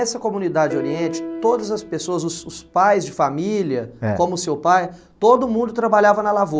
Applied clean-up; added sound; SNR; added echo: none; Piano; 13 dB; none.